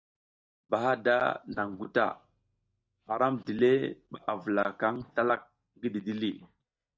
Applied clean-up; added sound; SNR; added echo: neural mask model DeepFilterNet 3.